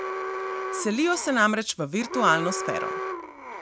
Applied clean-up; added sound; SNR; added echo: none; Alarm; 6 dB; none.